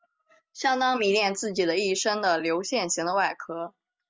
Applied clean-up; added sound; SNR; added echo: none; none; none; none.